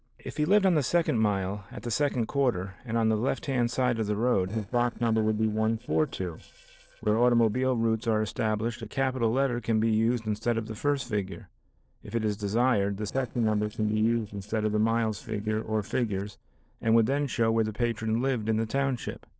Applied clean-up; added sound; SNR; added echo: neural separator model SepFormer DNS4.